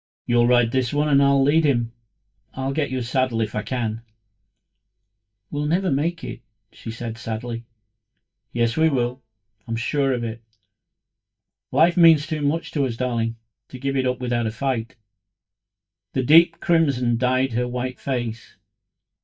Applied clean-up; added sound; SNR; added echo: neural mask model DeepFilterNet 3.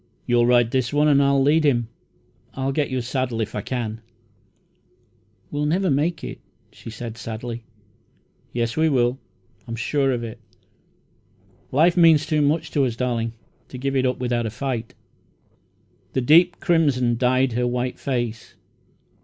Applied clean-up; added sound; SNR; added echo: none; none; none; none.